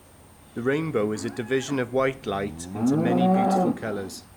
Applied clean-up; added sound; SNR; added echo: none; Livestock, farm animals, working animals; -1 dB; none.